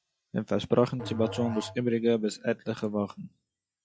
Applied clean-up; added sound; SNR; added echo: classical method log-MMSE.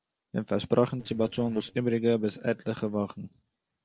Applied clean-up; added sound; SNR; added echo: neural separator model SepFormer DNS4.